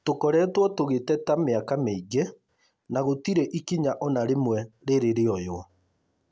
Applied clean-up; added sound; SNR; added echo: none; none; none; none.